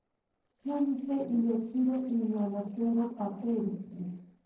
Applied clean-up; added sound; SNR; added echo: neural separator model SepFormer DNS4.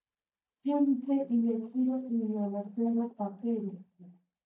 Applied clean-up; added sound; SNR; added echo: neural mask model DeepFilterNet 3.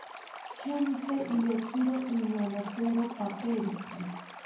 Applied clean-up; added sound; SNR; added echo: none; Stream; 12 dB; reverberation time 0.9 s.